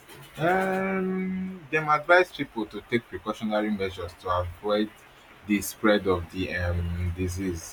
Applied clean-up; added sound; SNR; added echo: none; none; none; none.